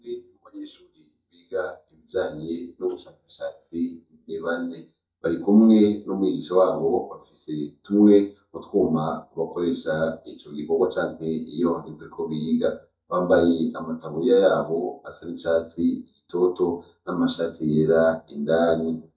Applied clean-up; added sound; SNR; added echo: neural mask model DeepFilterNet 3.